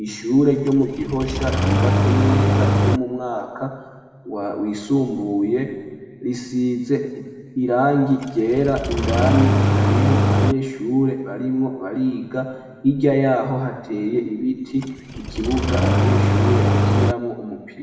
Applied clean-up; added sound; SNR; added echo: none; Engine starting; -3 dB; reverberation time 1.6 s.